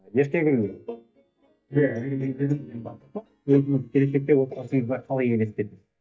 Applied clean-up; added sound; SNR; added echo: neural mask model DeepFilterNet 3.